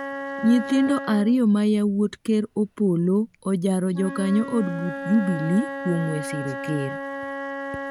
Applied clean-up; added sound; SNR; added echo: none; Wind instrument, woodwind instrument; 10 dB; none.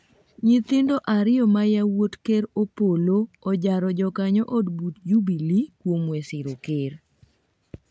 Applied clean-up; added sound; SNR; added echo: none; none; none; none.